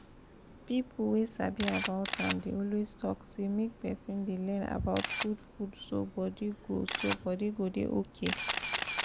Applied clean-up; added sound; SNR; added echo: none; Camera; -1 dB; none.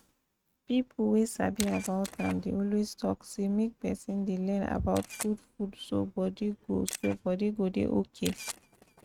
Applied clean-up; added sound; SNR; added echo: neural mask model RNNoise.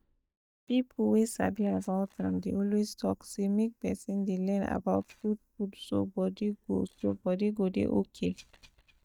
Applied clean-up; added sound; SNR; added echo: neural mask model DeepFilterNet 3.